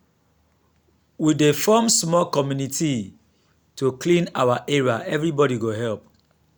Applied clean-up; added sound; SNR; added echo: none; none; none; none.